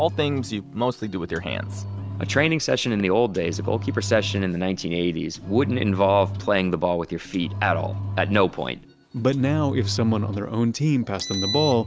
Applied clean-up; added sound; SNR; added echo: none; Engine; 9 dB; none.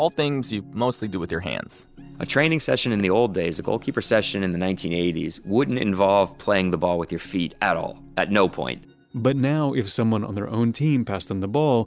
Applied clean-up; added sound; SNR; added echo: none; none; none; none.